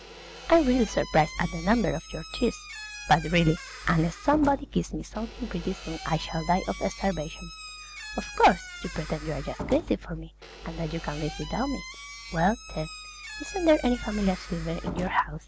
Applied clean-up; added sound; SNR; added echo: none; Squeak / Slam; 14 dB; none.